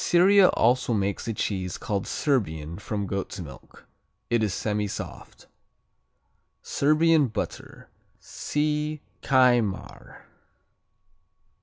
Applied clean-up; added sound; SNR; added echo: none; none; none; none.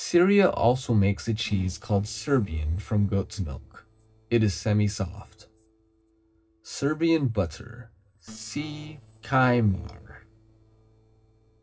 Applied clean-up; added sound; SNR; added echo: neural separator model SepFormer DNS4.